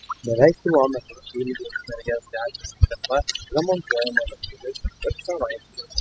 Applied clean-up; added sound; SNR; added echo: classical method spectral subtraction.